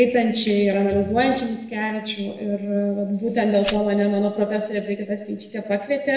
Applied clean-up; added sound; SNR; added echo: none; Glass; 17 dB; reverberation time 0.8 s.